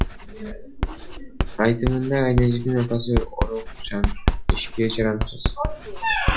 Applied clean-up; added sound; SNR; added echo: none; Writing; 1 dB; none.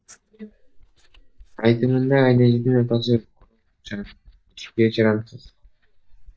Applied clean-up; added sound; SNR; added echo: neural mask model DeepFilterNet 3.